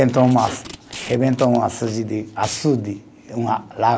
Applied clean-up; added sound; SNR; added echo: none; Packing tape, duct tape + Fart; 17 dB; none.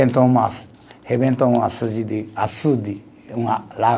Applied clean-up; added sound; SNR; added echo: none; none; none; none.